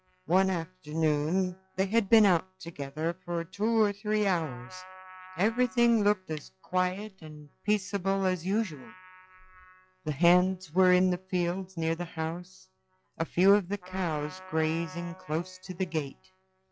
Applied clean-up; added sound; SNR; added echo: classical method log-MMSE.